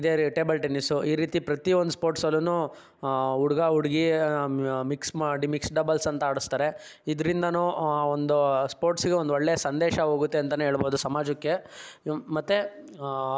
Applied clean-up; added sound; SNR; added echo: none; none; none; none.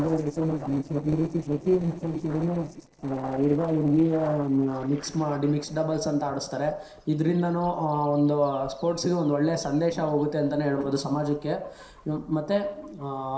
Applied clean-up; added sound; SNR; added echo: neural separator model SepFormer DNS4.